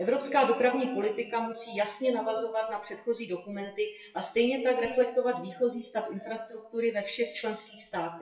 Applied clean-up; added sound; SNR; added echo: classical method WPE with log-MMSE.